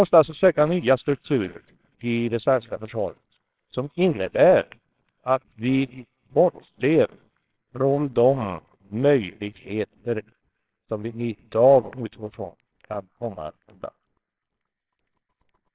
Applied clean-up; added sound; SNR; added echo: neural separator model SepFormer WHAMR!.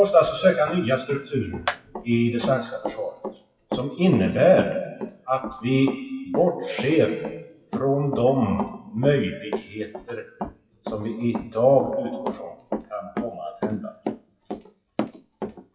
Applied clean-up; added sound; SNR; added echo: classical method WPE with log-MMSE.